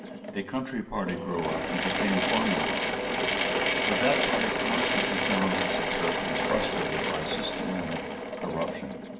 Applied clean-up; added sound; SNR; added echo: none; Drill / Mechanisms; -4 dB; reverberation time 0.9 s.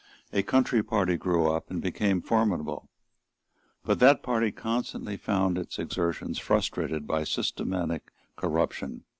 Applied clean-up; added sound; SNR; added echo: none; none; none; none.